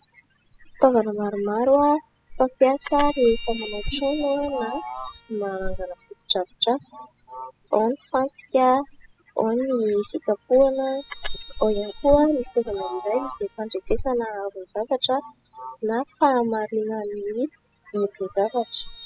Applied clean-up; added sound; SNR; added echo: classical method spectral subtraction.